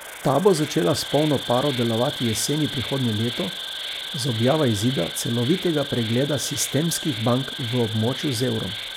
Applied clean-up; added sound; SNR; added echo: none; Insect; 9 dB; none.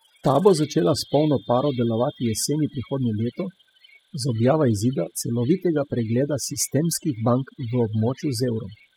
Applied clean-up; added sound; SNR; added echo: classical method spectral subtraction.